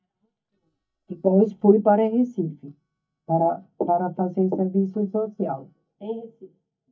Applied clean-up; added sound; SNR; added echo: neural mask model DeepFilterNet 3.